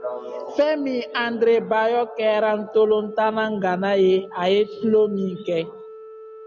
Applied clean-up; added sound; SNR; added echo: none; Organ; 18 dB; none.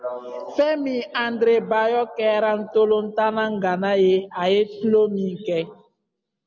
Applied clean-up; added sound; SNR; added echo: none; none; none; none.